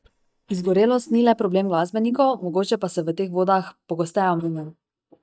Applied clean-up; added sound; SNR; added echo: neural mask model DeepFilterNet 3.